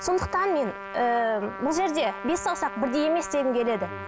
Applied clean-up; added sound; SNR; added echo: none; Trumpet; 11 dB; none.